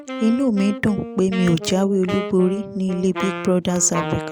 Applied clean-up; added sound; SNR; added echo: none; Wind instrument, woodwind instrument; 9 dB; none.